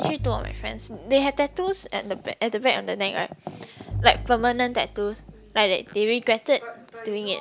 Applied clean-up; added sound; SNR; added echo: none; Bowed string instrument; 13 dB; none.